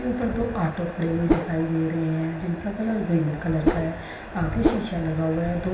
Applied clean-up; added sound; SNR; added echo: none; Whoosh, swoosh, swish; -1 dB; reverberation time 0.7 s.